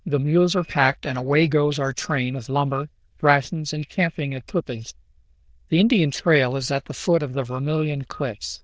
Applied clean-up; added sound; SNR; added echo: neural diffusion model UNIVERSE++.